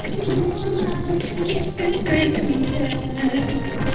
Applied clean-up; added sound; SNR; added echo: neural separator model SepFormer DNS4.